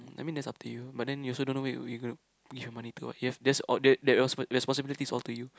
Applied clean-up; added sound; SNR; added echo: none; none; none; none.